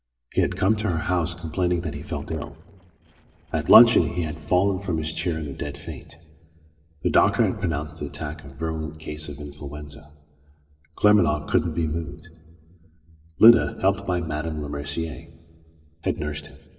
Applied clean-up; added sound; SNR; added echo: neural separator model SepFormer DNS4.